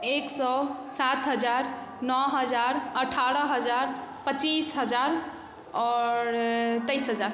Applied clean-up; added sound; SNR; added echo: none; none; none; none.